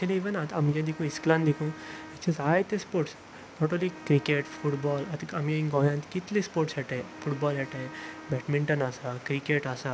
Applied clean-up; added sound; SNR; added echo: none; Wind instrument, woodwind instrument; 20 dB; none.